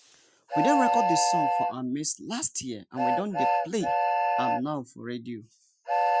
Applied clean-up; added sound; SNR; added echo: classical method Wiener filter.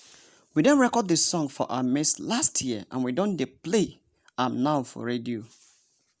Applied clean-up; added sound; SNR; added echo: none; none; none; none.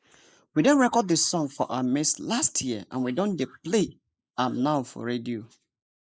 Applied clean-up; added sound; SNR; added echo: neural mask model Resemble Enhance denoiser.